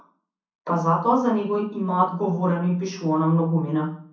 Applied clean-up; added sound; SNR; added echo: none; none; none; reverberation time 0.6 s.